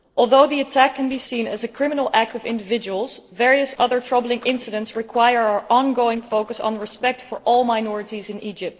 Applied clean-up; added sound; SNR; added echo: neural separator model SepFormer DNS4.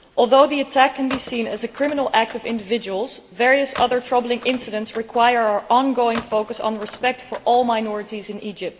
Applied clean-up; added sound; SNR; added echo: none; Telephone; 19 dB; reverberation time 1.3 s.